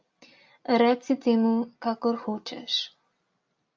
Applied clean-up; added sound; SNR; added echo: none; none; none; none.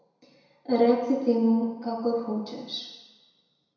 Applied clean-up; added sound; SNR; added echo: none; none; none; reverberation time 1.0 s.